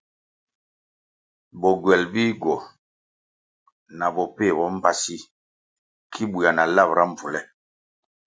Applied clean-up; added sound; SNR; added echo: none; none; none; none.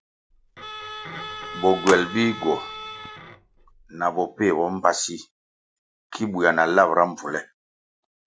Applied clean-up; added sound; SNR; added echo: none; Telephone + Bowed string instrument; 10 dB; none.